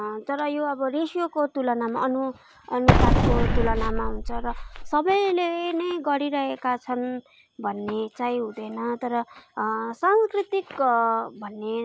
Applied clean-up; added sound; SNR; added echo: none; Explosion; -5 dB; none.